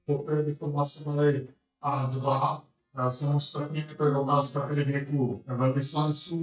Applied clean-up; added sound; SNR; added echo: neural mask model DeepFilterNet 3.